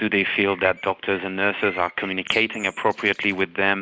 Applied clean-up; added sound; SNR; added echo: none; Bird; 18 dB; none.